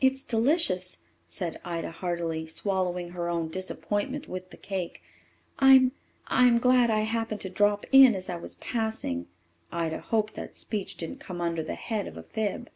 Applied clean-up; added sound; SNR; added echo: none; none; none; none.